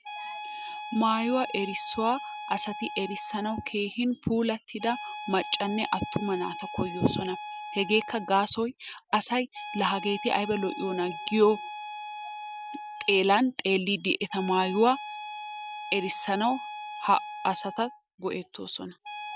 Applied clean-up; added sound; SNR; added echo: none; Wind instrument, woodwind instrument; 11 dB; none.